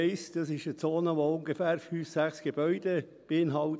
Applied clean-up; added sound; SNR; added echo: none; none; none; none.